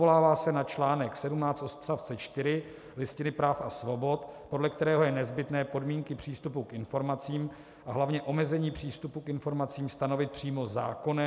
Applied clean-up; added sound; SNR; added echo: none; none; none; none.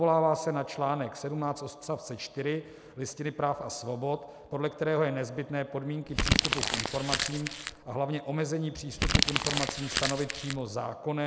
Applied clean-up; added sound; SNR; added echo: none; Crumpling, crinkling; -2 dB; none.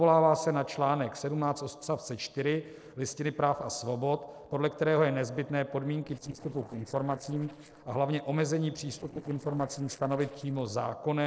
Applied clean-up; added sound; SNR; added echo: neural separator model SepFormer DNS4.